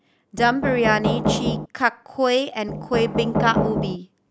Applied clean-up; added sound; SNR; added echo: none; Knock; 1 dB; none.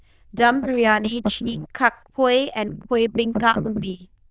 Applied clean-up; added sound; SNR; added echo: neural diffusion model UNIVERSE++.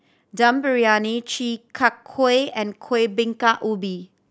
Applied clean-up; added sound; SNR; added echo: none; none; none; none.